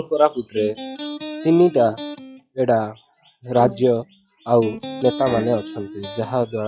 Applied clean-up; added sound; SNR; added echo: classical method log-MMSE.